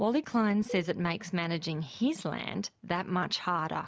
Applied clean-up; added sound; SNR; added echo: none; Cowbell; 18 dB; none.